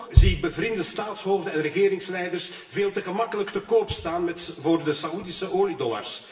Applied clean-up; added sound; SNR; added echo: none; Bass drum; -2 dB; reverberation time 1.0 s.